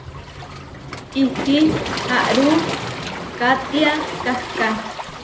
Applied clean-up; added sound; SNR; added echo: none; Waves, surf; 5 dB; none.